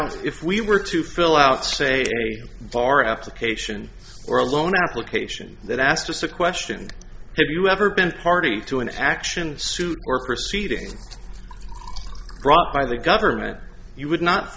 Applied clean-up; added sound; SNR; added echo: none; none; none; none.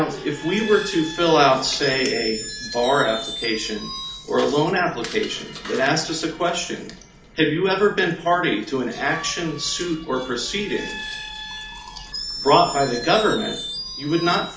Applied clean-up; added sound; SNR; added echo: none; Screech; 12 dB; reverberation time 0.4 s.